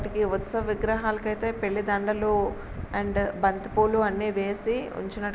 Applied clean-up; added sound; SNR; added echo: none; none; none; none.